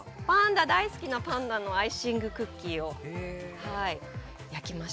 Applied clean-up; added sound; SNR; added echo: none; none; none; none.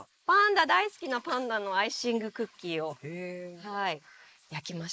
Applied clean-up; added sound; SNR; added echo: neural mask model Resemble Enhance denoiser.